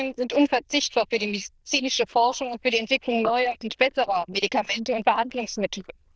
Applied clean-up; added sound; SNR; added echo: neural diffusion model UNIVERSE++.